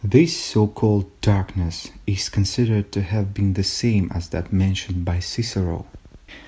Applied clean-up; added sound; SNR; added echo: none; none; none; none.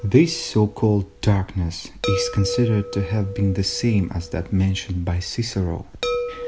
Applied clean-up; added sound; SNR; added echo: none; Chime; 10 dB; none.